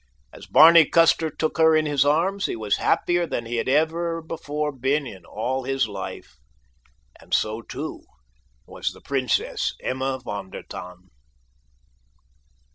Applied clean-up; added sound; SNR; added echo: none; none; none; none.